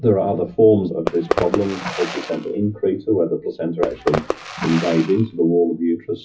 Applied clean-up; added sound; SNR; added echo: classical method WPE with log-MMSE.